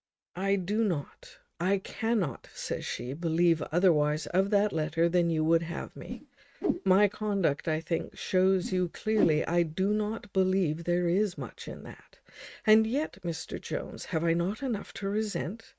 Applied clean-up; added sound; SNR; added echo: neural mask model RNNoise.